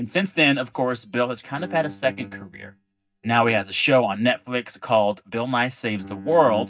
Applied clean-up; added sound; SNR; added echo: neural mask model DeepFilterNet 3.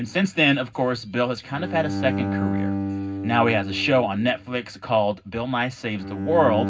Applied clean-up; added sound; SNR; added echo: none; Bowed string instrument; 6 dB; reverberation time 0.4 s.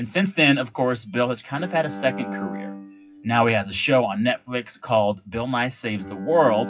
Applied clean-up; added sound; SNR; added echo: classical method WPE with log-MMSE.